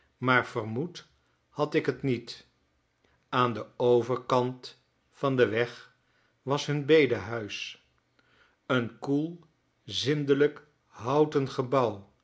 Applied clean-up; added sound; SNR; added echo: none; none; none; none.